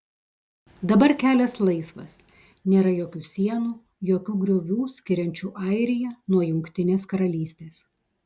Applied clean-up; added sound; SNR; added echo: none; none; none; none.